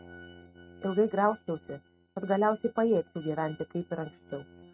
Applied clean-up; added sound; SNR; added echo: neural mask model RNNoise.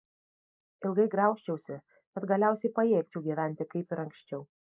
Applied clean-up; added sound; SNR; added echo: neural mask model Resemble Enhance denoiser.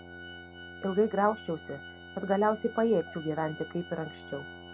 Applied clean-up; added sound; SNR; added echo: none; Organ + Brass instrument; 15 dB; none.